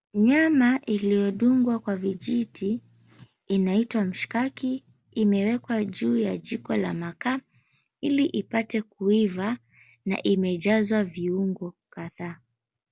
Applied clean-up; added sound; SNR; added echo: none; none; none; none.